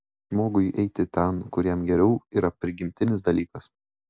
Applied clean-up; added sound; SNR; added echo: none; none; none; none.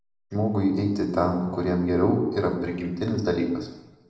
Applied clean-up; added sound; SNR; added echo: none; none; none; reverberation time 0.8 s.